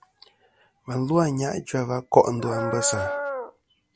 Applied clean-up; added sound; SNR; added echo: none; Dog; 4 dB; none.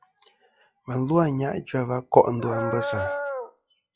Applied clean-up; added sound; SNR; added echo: classical method log-MMSE.